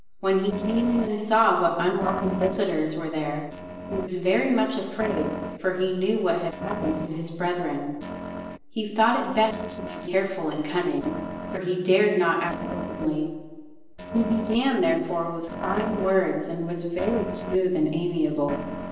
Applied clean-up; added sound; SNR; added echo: neural separator model SepFormer DNS4.